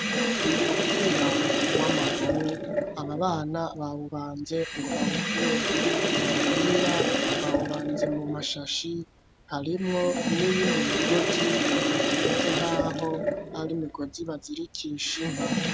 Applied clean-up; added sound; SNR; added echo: none; Sink (filling or washing); -4 dB; none.